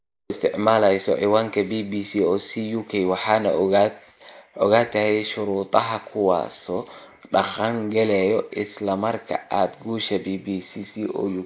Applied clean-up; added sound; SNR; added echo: neural mask model Resemble Enhance denoiser.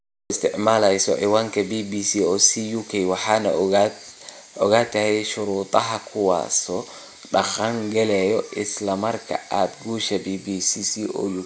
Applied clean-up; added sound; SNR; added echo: none; none; none; none.